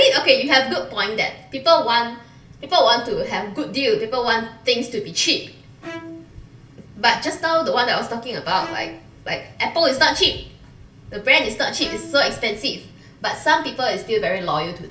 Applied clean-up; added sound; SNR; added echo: none; Bowed string instrument; 19 dB; reverberation time 0.3 s.